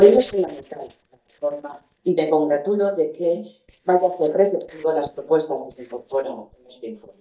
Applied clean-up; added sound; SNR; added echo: neural mask model DeepFilterNet 3.